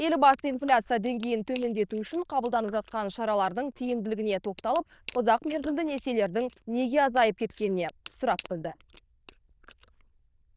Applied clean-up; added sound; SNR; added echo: neural diffusion model UNIVERSE++.